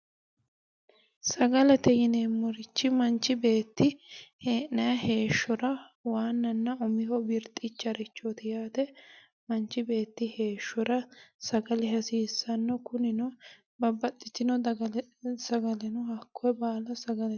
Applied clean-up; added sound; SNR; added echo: none; none; none; none.